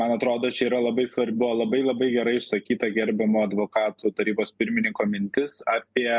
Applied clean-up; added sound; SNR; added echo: none; none; none; none.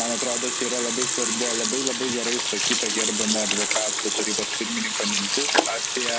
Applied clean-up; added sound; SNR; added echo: none; Sink (filling or washing) / Water tap, faucet; -5 dB; none.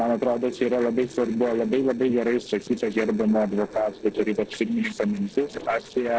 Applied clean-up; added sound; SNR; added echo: neural separator model SepFormer DNS4.